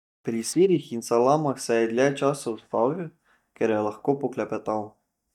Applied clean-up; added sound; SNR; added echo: neural mask model DeepFilterNet 3.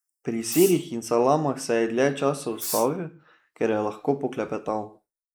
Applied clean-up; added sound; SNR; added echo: neural mask model Resemble Enhance denoiser.